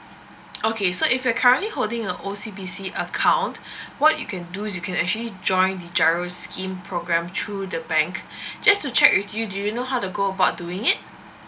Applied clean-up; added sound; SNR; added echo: none; none; none; none.